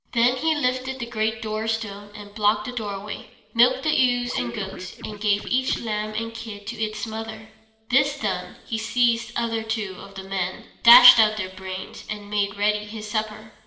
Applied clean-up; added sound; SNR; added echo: neural separator model SepFormer DNS4.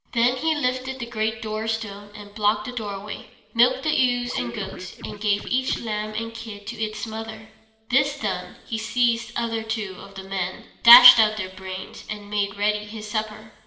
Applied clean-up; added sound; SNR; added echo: none; Scratching (performance technique); 14 dB; reverberation time 1.5 s.